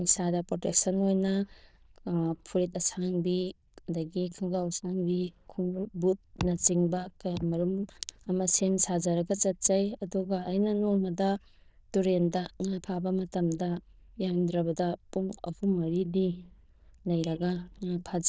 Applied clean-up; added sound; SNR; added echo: neural diffusion model UNIVERSE++.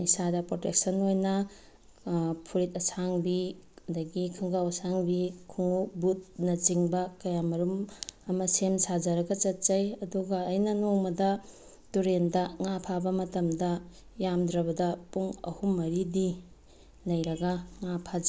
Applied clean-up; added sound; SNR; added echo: none; none; none; none.